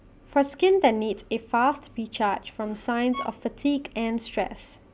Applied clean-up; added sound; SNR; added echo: none; Bowed string instrument; 16 dB; none.